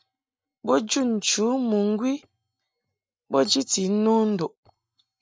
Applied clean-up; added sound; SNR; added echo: neural mask model DeepFilterNet 3.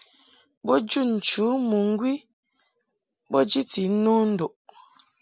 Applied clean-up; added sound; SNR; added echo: none; none; none; none.